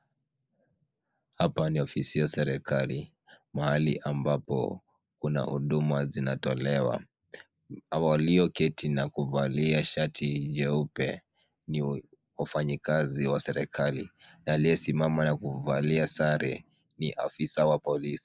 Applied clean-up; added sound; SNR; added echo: neural mask model Resemble Enhance denoiser.